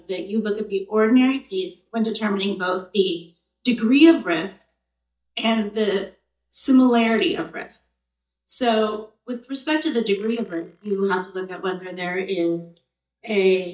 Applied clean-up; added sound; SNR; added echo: neural mask model DeepFilterNet 3.